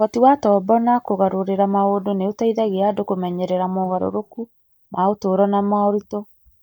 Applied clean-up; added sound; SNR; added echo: neural mask model DeepFilterNet 3.